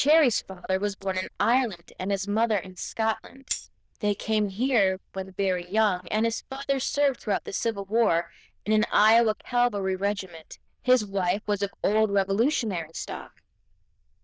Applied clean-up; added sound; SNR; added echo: neural diffusion model UNIVERSE++.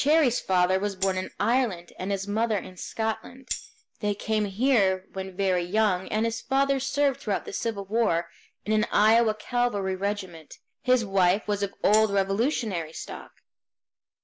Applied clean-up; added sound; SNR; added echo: neural mask model Resemble Enhance denoiser.